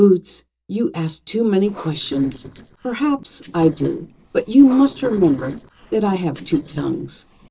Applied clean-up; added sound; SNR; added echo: neural separator model SepFormer DNS4.